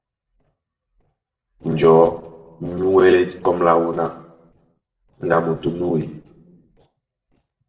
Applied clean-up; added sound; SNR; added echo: neural separator model SepFormer DNS4.